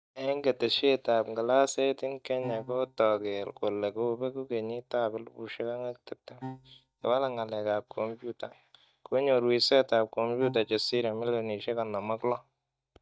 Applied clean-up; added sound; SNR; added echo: neural mask model DeepFilterNet 3.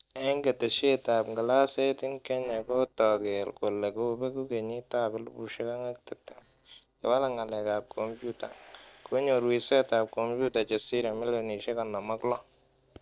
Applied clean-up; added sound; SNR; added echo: neural separator model SepFormer DNS4.